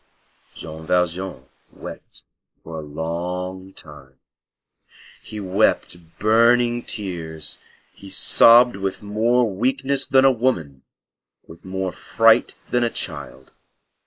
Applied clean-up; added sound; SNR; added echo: neural mask model Resemble Enhance denoiser.